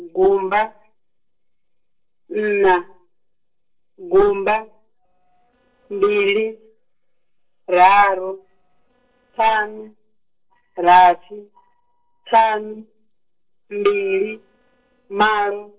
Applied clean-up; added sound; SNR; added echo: neural separator model SepFormer DNS4.